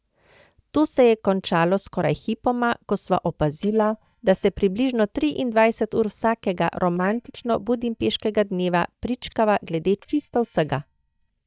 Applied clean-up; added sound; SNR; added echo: neural mask model DeepFilterNet 3.